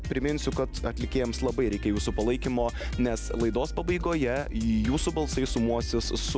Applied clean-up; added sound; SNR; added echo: none; none; none; none.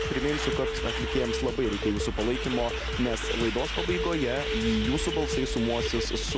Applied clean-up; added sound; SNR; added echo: none; Truck + Telephone; 4 dB; none.